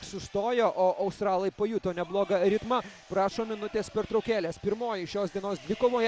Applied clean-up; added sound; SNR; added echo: none; none; none; none.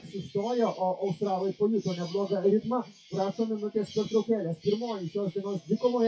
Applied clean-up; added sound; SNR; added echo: classical method WPE with log-MMSE.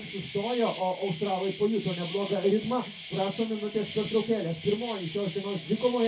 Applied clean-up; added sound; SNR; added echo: none; Insect; 11 dB; reverberation time 0.3 s.